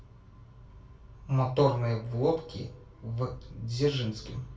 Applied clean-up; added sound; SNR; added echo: none; none; none; reverberation time 0.2 s.